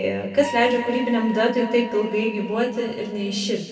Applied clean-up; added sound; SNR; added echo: none; Wind instrument, woodwind instrument; 14 dB; reverberation time 2.3 s.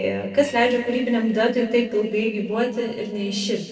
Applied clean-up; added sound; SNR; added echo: neural separator model SepFormer DNS4.